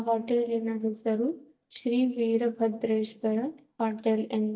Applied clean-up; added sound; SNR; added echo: neural mask model DeepFilterNet 3.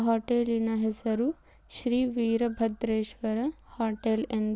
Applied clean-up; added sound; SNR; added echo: none; none; none; none.